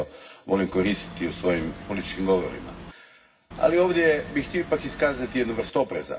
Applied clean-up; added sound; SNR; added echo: none; Boat, Water vehicle; 14 dB; reverberation time 0.4 s.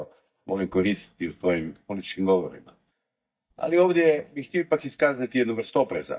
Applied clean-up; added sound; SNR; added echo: neural mask model DeepFilterNet 3.